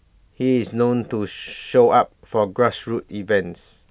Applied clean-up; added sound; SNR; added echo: none; none; none; none.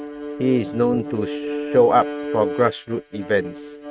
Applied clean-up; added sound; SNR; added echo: neural mask model RNNoise.